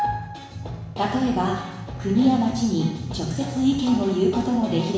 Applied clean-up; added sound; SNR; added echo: none; none; none; reverberation time 1.0 s.